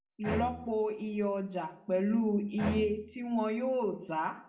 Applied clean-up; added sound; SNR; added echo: none; Bowed string instrument; 10 dB; reverberation time 0.5 s.